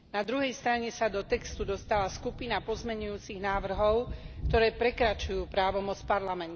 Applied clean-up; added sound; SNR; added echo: none; Thunder; 10 dB; none.